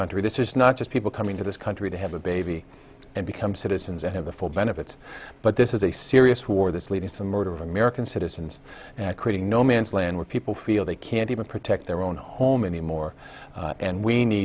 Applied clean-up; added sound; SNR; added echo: none; none; none; none.